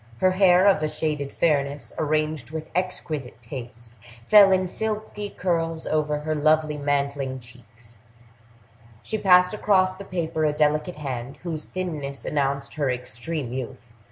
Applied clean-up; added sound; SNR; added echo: none; none; none; none.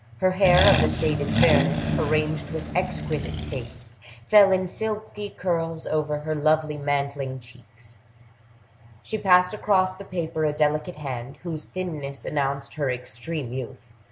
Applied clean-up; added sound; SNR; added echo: none; Accelerating, revving, vroom; 0 dB; none.